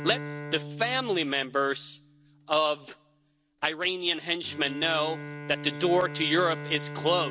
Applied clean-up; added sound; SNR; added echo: none; Bowed string instrument; 11 dB; none.